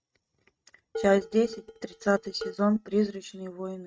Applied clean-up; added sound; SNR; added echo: neural mask model RNNoise.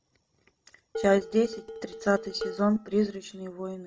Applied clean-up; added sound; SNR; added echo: none; Dishes, pots, and pans; 12 dB; none.